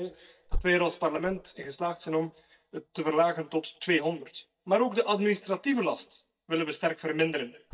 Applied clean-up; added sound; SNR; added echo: neural mask model DeepFilterNet 3.